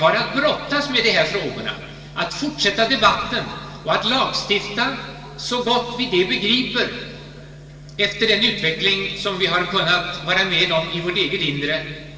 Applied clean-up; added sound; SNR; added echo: none; none; none; reverberation time 2.0 s.